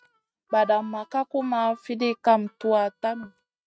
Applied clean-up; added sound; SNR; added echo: neural mask model RNNoise.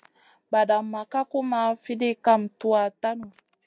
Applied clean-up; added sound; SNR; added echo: none; none; none; none.